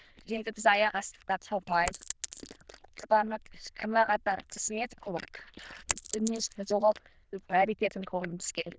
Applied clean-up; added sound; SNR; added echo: neural diffusion model UNIVERSE++.